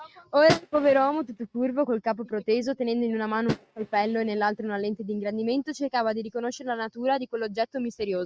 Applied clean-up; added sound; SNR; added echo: neural mask model RNNoise.